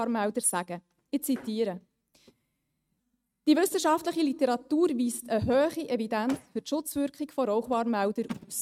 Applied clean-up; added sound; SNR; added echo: neural mask model RNNoise.